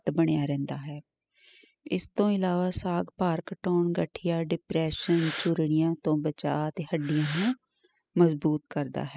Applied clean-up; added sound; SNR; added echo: classical method spectral subtraction.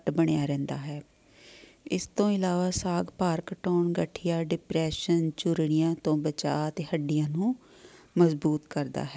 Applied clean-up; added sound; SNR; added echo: none; none; none; none.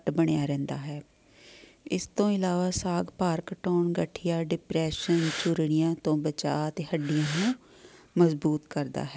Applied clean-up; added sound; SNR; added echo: none; Breathing; 11 dB; none.